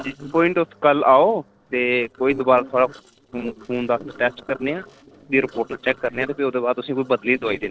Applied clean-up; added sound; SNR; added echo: neural separator model SepFormer DNS4.